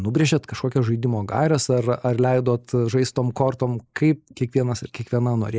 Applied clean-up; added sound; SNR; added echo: neural mask model Resemble Enhance denoiser.